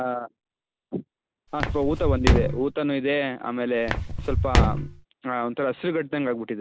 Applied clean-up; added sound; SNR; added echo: none; Walk, footsteps; -4 dB; none.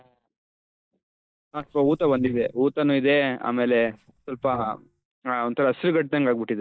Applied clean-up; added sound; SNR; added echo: neural mask model DeepFilterNet 3.